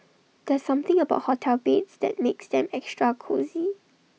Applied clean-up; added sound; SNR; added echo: none; none; none; none.